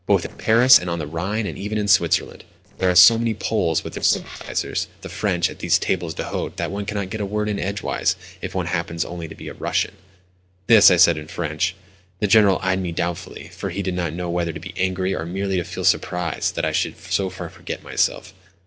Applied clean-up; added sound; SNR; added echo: neural separator model SepFormer DNS4.